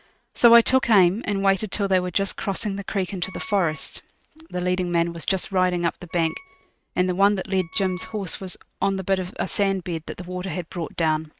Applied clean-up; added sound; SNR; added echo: neural mask model RNNoise.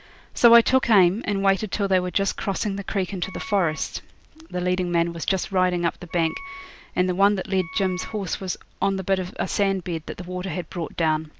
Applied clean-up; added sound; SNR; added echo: none; Wind instrument, woodwind instrument; 17 dB; none.